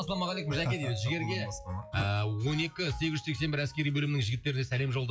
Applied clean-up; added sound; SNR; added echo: classical method log-MMSE.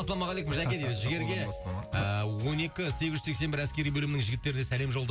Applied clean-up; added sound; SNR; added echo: none; Mallet percussion; 17 dB; none.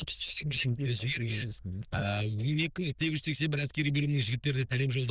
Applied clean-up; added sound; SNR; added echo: neural diffusion model UNIVERSE++.